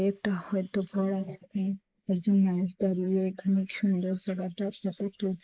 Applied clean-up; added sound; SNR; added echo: neural mask model Resemble Enhance denoiser.